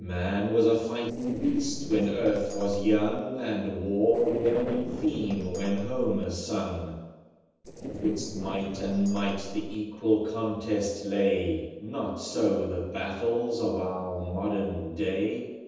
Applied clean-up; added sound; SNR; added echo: neural separator model SepFormer DNS4.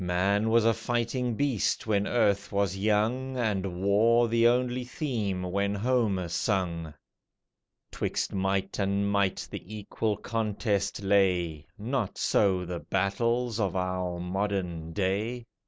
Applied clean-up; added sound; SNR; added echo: none; none; none; none.